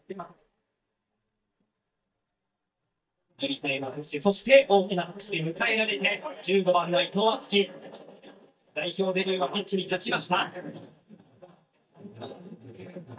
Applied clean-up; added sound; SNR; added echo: neural mask model DeepFilterNet 3.